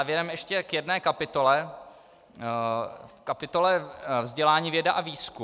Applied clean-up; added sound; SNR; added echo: none; none; none; none.